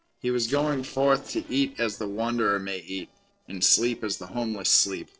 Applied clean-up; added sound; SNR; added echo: neural separator model SepFormer DNS4.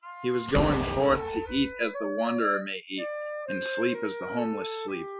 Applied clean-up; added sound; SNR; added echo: classical method Wiener filter.